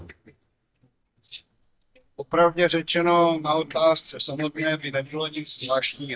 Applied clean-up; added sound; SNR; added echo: neural mask model DeepFilterNet 3.